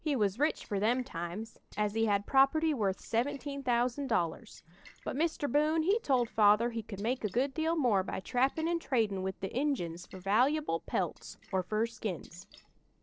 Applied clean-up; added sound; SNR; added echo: neural separator model SepFormer DNS4.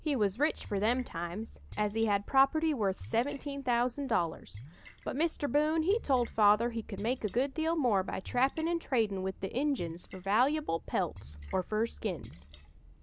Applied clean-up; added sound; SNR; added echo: none; Splash, splatter; 18 dB; none.